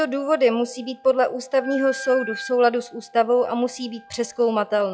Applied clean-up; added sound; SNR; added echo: classical method log-MMSE.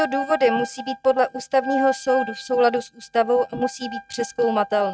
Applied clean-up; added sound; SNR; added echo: neural mask model RNNoise.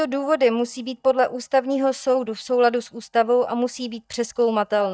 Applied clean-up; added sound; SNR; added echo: neural mask model DeepFilterNet 3.